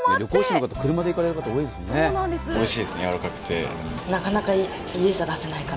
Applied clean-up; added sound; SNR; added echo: none; none; none; none.